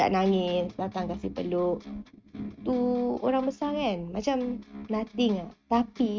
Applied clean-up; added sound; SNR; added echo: neural mask model RNNoise.